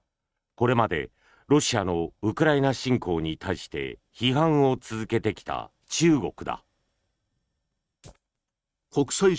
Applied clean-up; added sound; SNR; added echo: neural mask model RNNoise.